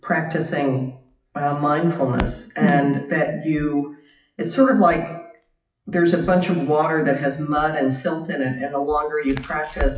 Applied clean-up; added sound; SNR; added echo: classical method WPE with log-MMSE.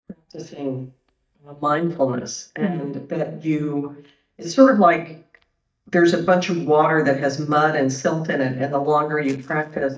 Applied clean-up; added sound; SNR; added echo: neural mask model DeepFilterNet 3.